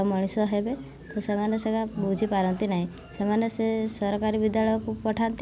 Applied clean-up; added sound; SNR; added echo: none; none; none; none.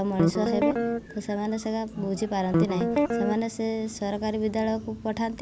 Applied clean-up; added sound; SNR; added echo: none; Guitar; -3 dB; none.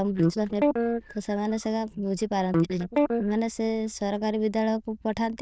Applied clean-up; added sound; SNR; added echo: neural diffusion model UNIVERSE++.